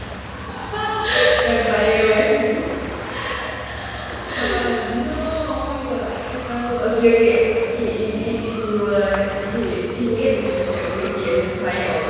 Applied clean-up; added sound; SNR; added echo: none; Ocean; 15 dB; reverberation time 1.9 s.